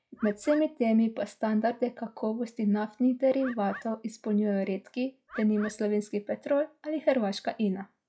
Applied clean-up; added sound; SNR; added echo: classical method log-MMSE.